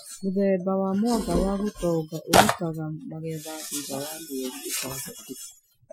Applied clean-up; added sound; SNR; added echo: classical method Wiener filter.